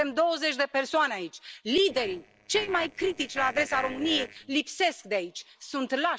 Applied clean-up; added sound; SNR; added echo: neural separator model SepFormer DNS4.